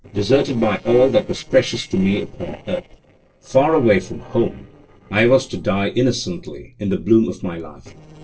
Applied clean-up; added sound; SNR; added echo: neural separator model SepFormer DNS4.